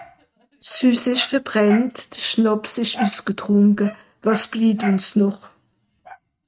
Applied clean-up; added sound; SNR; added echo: neural mask model RNNoise.